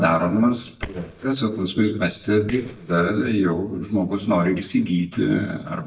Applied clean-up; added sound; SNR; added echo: neural mask model DeepFilterNet 3.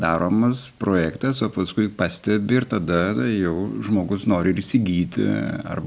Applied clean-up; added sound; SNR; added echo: none; none; none; none.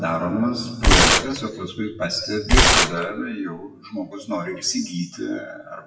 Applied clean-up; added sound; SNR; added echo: classical method WPE with log-MMSE.